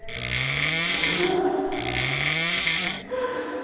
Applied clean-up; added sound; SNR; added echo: none; Wood; -3 dB; reverberation time 2.2 s.